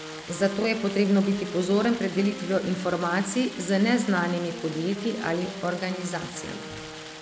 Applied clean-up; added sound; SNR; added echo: none; Stream + Wind instrument, woodwind instrument; 12 dB; none.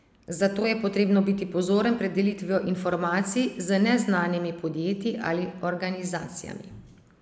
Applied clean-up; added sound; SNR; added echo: none; none; none; none.